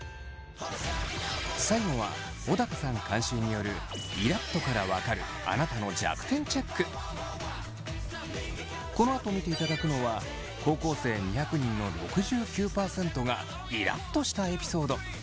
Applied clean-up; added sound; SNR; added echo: none; none; none; none.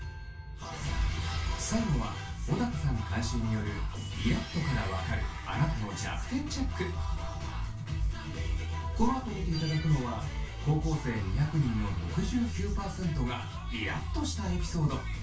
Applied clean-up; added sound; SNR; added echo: none; none; none; reverberation time 0.2 s.